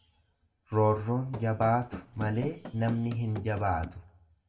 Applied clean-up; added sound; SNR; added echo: none; Run; 12 dB; reverberation time 0.3 s.